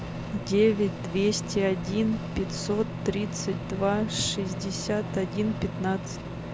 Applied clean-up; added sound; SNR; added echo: none; Microwave oven; 6 dB; none.